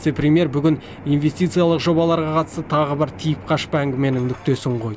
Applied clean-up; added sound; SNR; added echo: none; none; none; none.